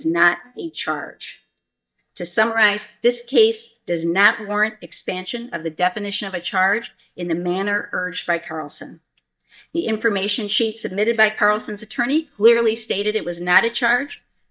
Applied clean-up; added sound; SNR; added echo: neural mask model DeepFilterNet 3.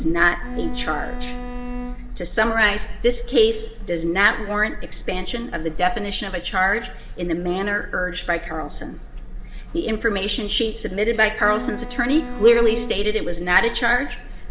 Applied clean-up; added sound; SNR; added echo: none; Bowed string instrument; 11 dB; reverberation time 3.0 s.